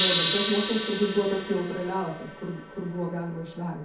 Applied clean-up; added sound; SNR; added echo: none; Gong; 3 dB; reverberation time 0.5 s.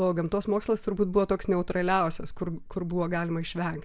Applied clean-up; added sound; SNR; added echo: none; none; none; none.